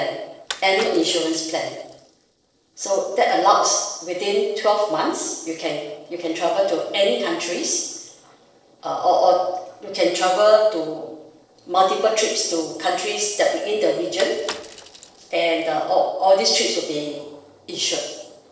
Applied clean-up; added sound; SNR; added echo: neural separator model SepFormer DNS4.